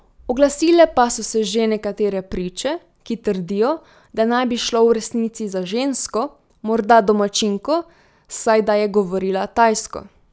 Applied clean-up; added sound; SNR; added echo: none; none; none; none.